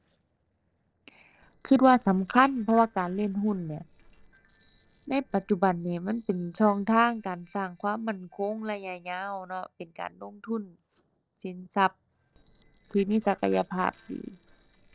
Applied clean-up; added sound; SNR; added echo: neural separator model SepFormer DNS4.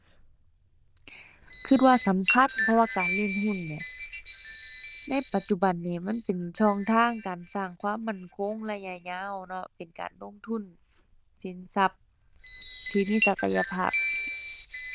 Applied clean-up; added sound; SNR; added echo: neural diffusion model UNIVERSE++.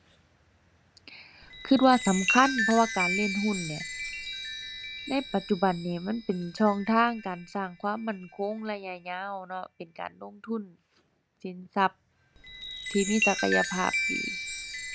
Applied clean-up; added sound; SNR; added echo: none; Chime; 6 dB; none.